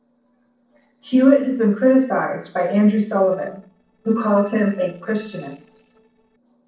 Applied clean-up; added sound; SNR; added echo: neural separator model SepFormer DNS4.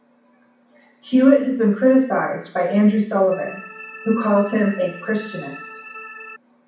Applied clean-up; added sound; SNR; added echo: none; Organ; 17 dB; reverberation time 0.6 s.